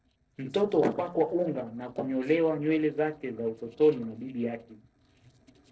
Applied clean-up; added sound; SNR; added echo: neural separator model SepFormer DNS4.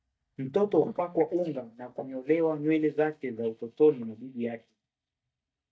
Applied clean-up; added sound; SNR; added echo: neural mask model DeepFilterNet 3.